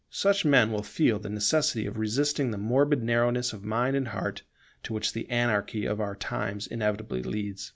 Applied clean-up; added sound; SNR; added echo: none; none; none; none.